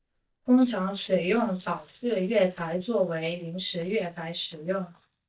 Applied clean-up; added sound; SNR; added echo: neural mask model DeepFilterNet 3.